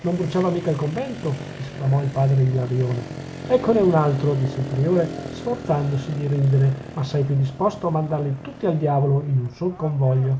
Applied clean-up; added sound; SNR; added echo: none; Motorcycle; 13 dB; none.